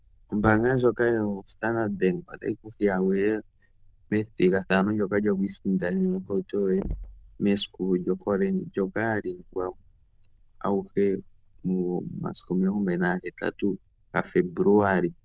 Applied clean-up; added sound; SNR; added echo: neural diffusion model UNIVERSE++.